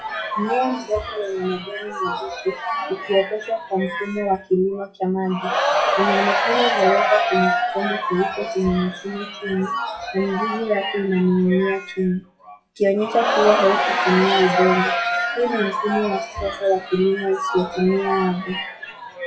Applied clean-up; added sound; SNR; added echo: classical method WPE with log-MMSE.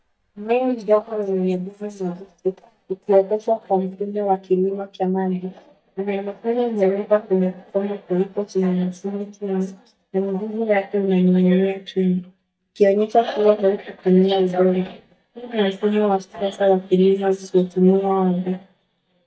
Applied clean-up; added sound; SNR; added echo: neural mask model DeepFilterNet 3.